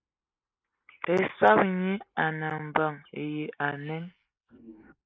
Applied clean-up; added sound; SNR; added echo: neural mask model Resemble Enhance denoiser.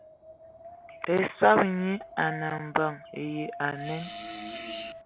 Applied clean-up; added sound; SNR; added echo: none; Fart + Wind; 13 dB; none.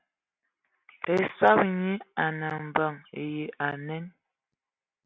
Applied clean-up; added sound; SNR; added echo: none; none; none; none.